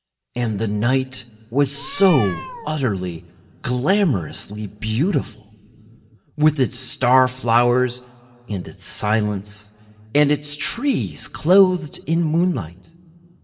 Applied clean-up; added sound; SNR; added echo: none; Meow; 12 dB; reverberation time 1.7 s.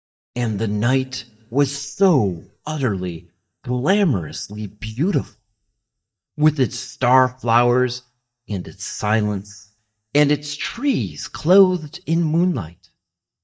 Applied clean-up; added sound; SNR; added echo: neural mask model DeepFilterNet 3.